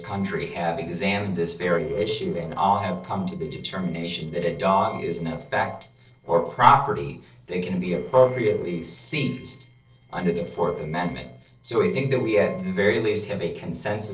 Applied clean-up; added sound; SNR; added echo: neural separator model SepFormer DNS4.